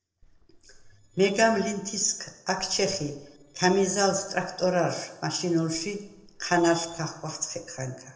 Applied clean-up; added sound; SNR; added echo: neural separator model SepFormer DNS4.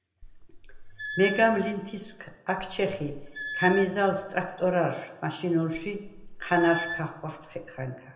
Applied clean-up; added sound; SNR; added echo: none; Squeak / Screech; 11 dB; reverberation time 0.7 s.